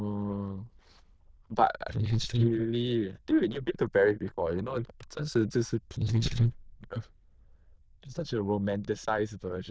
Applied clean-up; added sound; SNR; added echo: neural diffusion model UNIVERSE++.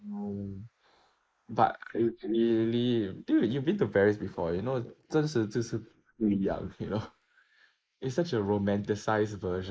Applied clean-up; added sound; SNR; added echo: neural mask model Resemble Enhance denoiser.